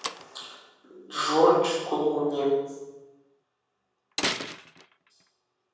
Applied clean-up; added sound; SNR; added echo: none; Slam; 11 dB; reverberation time 1.3 s.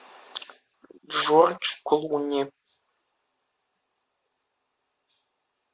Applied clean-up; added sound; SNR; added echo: none; none; none; none.